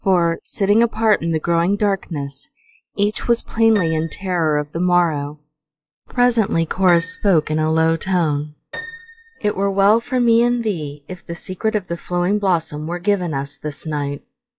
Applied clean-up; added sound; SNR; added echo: classical method log-MMSE.